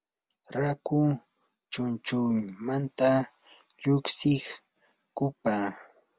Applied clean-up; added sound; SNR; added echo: none; none; none; none.